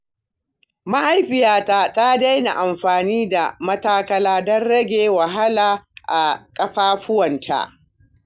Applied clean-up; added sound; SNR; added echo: none; none; none; none.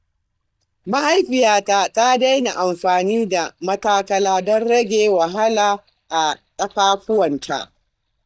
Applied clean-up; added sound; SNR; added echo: neural mask model DeepFilterNet 3.